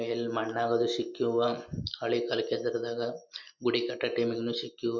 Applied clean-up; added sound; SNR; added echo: none; none; none; none.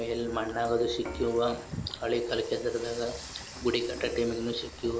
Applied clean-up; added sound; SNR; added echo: none; Frying (food) / Dishes, pots, and pans; 13 dB; none.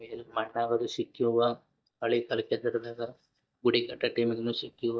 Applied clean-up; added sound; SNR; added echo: neural mask model DeepFilterNet 3.